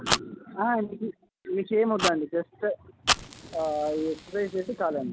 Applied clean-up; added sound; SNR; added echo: none; Fire; 5 dB; none.